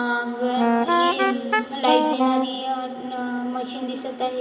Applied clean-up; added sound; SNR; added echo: none; Wind instrument, woodwind instrument; -5 dB; reverberation time 2.7 s.